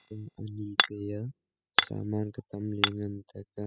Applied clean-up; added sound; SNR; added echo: classical method spectral subtraction.